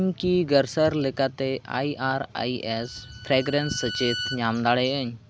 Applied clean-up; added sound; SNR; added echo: none; Bowed string instrument; 12 dB; none.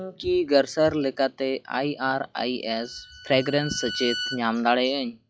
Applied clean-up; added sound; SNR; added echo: classical method log-MMSE.